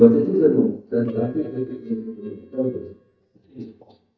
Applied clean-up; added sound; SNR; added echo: neural mask model DeepFilterNet 3.